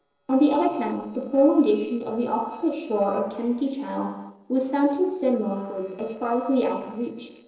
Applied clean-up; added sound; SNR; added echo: neural separator model SepFormer DNS4.